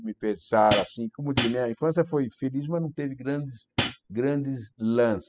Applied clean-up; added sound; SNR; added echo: classical method spectral subtraction.